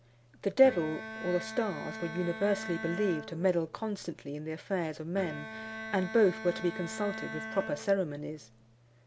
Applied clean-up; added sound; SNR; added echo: none; Bowed string instrument; 11 dB; none.